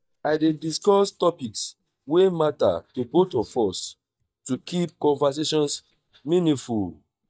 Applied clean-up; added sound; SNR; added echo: neural mask model DeepFilterNet 3.